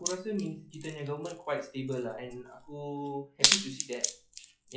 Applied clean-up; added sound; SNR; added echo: classical method log-MMSE.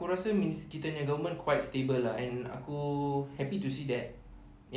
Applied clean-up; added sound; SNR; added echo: none; none; none; none.